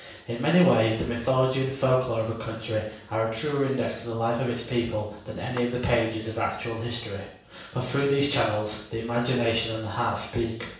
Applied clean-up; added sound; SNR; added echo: none; Clapping; 17 dB; reverberation time 0.7 s.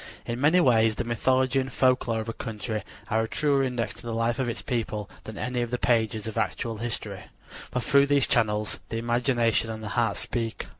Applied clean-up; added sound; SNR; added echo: none; none; none; none.